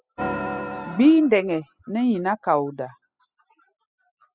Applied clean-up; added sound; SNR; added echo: classical method spectral subtraction.